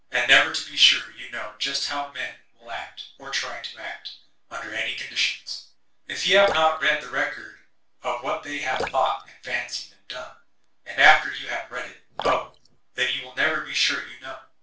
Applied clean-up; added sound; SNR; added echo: none; Drip; 12 dB; reverberation time 0.3 s.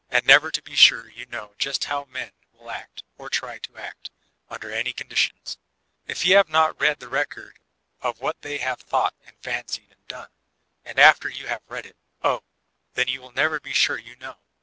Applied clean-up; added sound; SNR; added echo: none; none; none; none.